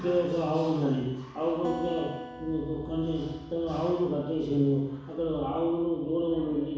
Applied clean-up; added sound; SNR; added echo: none; Acoustic guitar; 15 dB; reverberation time 1.1 s.